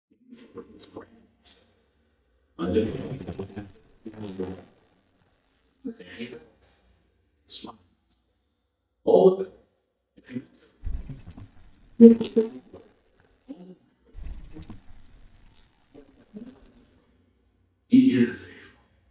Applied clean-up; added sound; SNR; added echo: neural mask model DeepFilterNet 3.